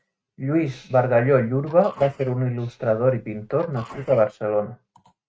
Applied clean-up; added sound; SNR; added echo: neural mask model RNNoise.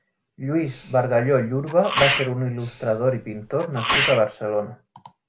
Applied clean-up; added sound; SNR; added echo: none; Sneeze; 3 dB; none.